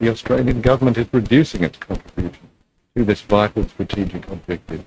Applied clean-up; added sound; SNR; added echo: neural mask model RNNoise.